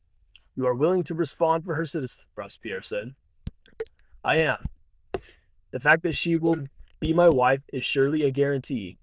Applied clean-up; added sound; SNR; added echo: neural diffusion model UNIVERSE++.